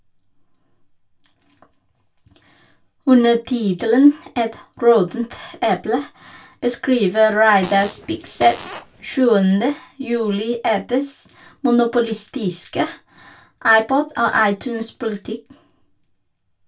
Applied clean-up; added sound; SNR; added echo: none; Fart; 14 dB; reverberation time 0.2 s.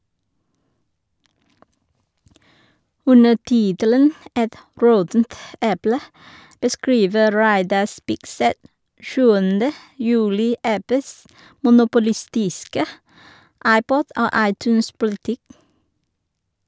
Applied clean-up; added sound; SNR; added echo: none; none; none; none.